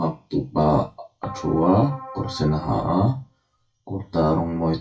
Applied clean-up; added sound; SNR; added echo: classical method WPE with log-MMSE.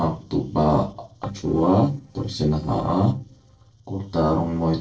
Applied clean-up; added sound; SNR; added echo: neural separator model SepFormer DNS4.